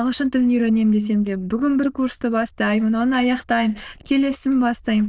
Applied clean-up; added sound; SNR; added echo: neural diffusion model UNIVERSE++.